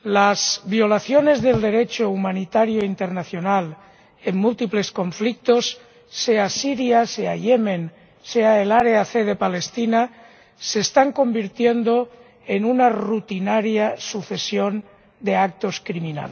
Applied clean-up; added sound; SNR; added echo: none; none; none; none.